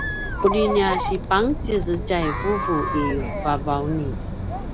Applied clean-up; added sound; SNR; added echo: none; Chatter; 3 dB; none.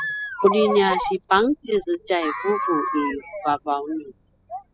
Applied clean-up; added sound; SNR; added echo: classical method spectral subtraction.